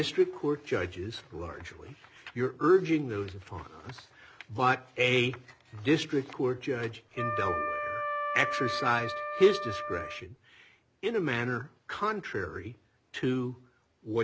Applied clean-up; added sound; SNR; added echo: none; Wind instrument, woodwind instrument; 3 dB; none.